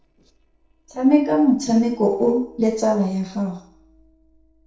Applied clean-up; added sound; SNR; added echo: neural separator model SepFormer DNS4.